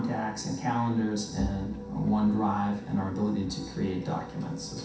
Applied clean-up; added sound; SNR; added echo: none; Wind instrument, woodwind instrument; 19 dB; reverberation time 0.7 s.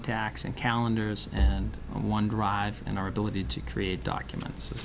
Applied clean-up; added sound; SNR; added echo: none; none; none; none.